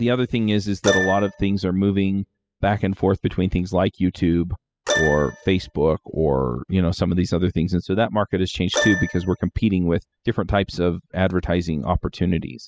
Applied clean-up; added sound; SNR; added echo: classical method spectral subtraction.